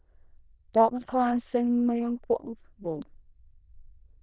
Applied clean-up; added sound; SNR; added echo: neural diffusion model UNIVERSE++.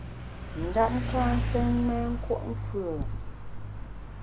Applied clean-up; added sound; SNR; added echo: none; Mechanisms / Bicycle; 1 dB; none.